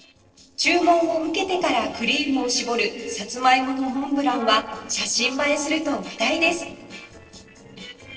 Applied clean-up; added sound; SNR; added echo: neural separator model SepFormer DNS4.